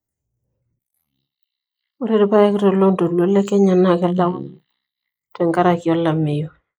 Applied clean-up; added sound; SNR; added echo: neural mask model Resemble Enhance denoiser.